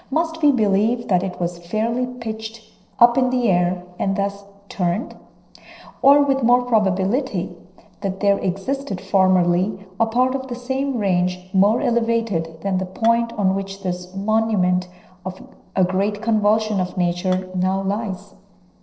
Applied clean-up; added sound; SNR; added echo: neural separator model SepFormer DNS4.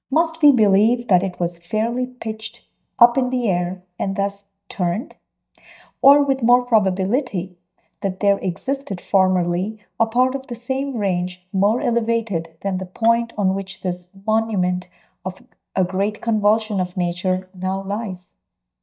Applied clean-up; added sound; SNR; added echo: neural mask model DeepFilterNet 3.